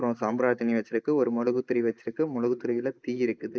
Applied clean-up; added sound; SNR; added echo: neural mask model Resemble Enhance denoiser.